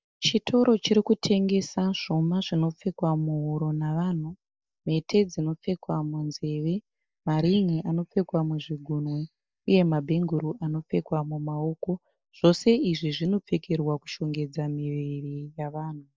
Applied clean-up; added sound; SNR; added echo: neural mask model DeepFilterNet 3.